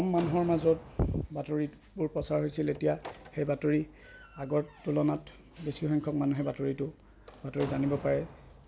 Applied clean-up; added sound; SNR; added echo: none; Slam; 17 dB; none.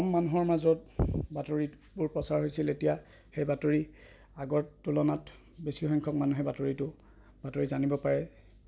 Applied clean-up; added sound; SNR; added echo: none; none; none; none.